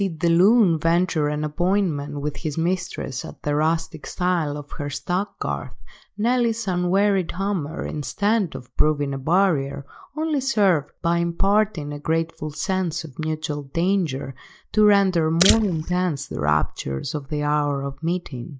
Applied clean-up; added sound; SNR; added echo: neural mask model DeepFilterNet 3.